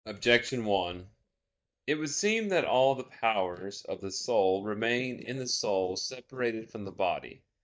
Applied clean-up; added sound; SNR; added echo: neural mask model DeepFilterNet 3.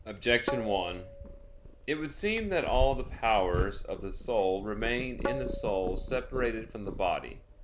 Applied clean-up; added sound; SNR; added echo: none; Tabla + Purr; 5 dB; none.